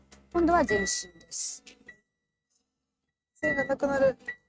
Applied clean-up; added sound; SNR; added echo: neural mask model RNNoise.